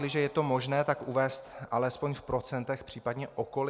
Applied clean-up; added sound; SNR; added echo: none; none; none; none.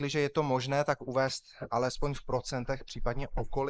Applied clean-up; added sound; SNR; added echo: neural mask model Resemble Enhance denoiser.